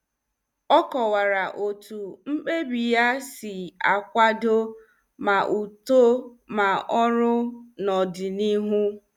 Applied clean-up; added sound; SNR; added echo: none; none; none; none.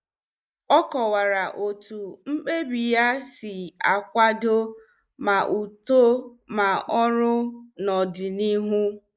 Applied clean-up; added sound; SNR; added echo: neural mask model Resemble Enhance denoiser.